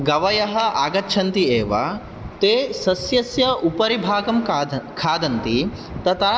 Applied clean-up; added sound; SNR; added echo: none; none; none; none.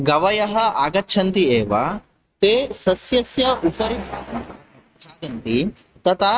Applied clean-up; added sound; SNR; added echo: neural mask model RNNoise.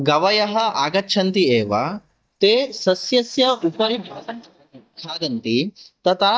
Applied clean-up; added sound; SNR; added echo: neural mask model DeepFilterNet 3.